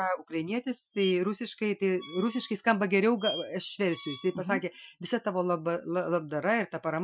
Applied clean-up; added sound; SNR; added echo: classical method Wiener filter.